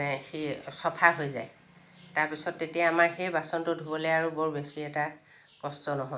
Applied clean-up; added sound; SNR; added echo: none; none; none; none.